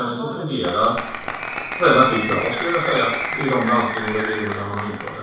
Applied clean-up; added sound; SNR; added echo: none; Applause; 6 dB; reverberation time 0.7 s.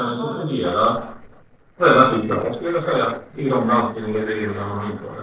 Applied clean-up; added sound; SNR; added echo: neural separator model SepFormer DNS4.